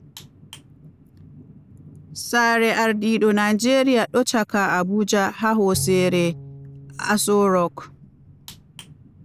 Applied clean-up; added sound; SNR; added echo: none; Bowed string instrument; 14 dB; none.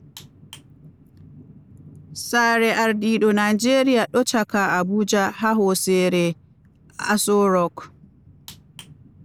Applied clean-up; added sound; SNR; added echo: none; none; none; none.